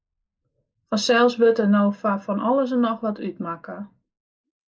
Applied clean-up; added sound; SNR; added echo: neural mask model Resemble Enhance denoiser.